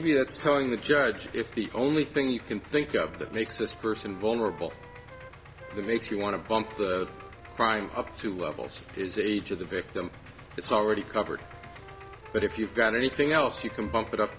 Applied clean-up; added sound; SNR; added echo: none; Idling + Wind instrument, woodwind instrument; 17 dB; none.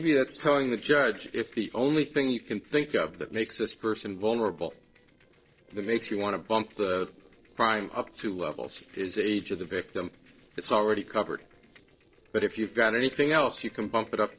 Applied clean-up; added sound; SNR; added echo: neural separator model SepFormer DNS4.